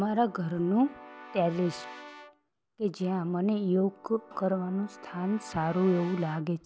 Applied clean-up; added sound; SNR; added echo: none; Keyboard (musical) / Brass instrument; 19 dB; none.